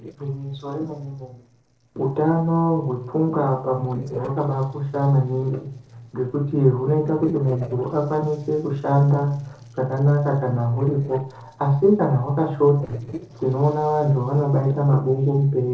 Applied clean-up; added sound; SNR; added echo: neural separator model SepFormer DNS4.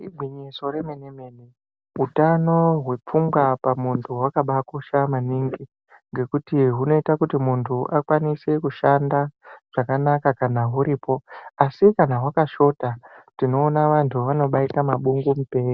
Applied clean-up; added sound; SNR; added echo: none; none; none; none.